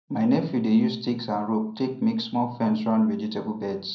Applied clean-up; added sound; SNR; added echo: none; none; none; reverberation time 0.5 s.